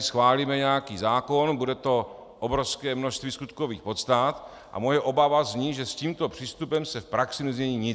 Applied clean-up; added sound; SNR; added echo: none; none; none; none.